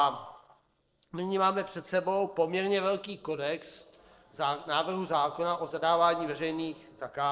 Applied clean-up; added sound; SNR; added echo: neural separator model SepFormer DNS4.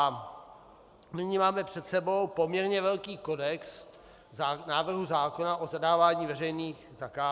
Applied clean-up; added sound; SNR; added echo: none; none; none; none.